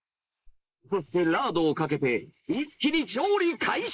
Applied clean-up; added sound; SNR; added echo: neural mask model Resemble Enhance denoiser.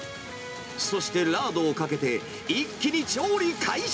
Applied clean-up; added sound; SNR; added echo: none; none; none; none.